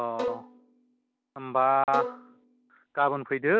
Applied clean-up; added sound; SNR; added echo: none; Bowed string instrument; 10 dB; none.